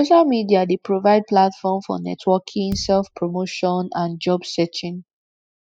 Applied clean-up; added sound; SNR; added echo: classical method spectral subtraction.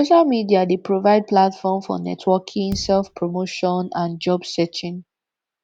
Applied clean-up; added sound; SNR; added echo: none; Bass drum; 19 dB; none.